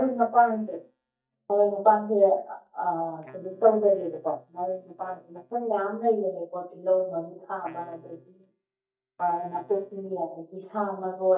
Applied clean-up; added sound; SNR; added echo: neural mask model DeepFilterNet 3.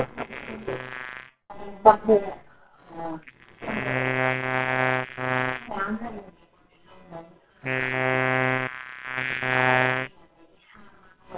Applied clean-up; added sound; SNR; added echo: neural separator model SepFormer WHAMR!.